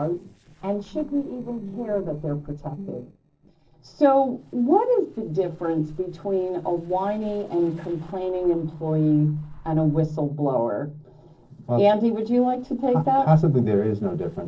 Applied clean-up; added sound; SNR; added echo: neural separator model SepFormer DNS4.